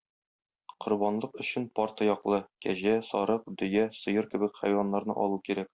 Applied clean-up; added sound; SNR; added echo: none; none; none; none.